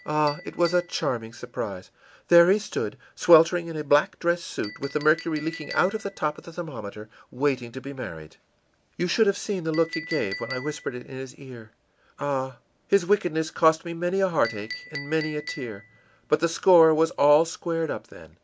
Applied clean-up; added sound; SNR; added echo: none; Chink, clink; 19 dB; none.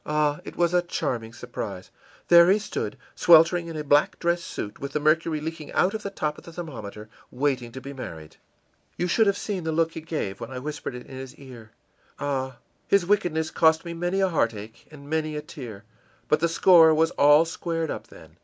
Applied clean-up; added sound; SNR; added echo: none; none; none; none.